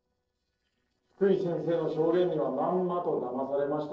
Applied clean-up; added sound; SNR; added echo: neural separator model SepFormer DNS4.